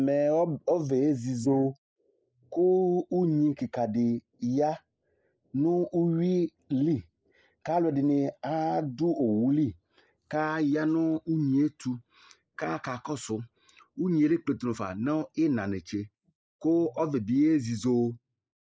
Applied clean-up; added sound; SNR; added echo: neural mask model Resemble Enhance denoiser.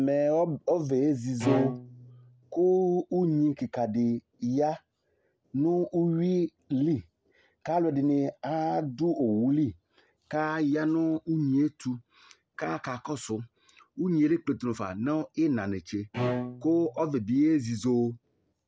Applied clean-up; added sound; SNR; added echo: none; Bowed string instrument; 7 dB; none.